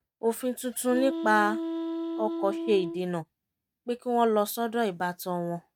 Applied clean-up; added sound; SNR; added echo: neural mask model RNNoise.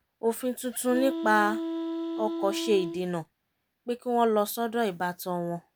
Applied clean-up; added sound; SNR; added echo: none; Wind instrument, woodwind instrument; 5 dB; none.